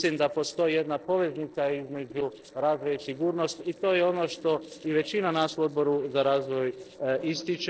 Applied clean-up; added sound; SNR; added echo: neural separator model SepFormer DNS4.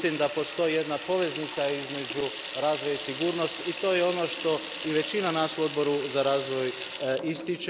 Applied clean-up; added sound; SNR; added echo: none; Sink (filling or washing) / Water tap, faucet; 7 dB; none.